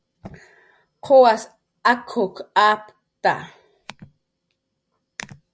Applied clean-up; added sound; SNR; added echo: none; none; none; none.